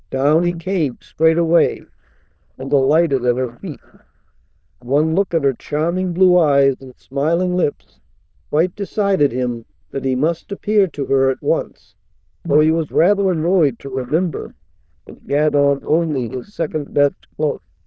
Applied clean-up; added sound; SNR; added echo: neural diffusion model UNIVERSE++.